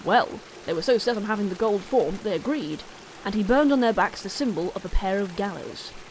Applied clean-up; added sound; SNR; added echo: none; Stream; 19 dB; none.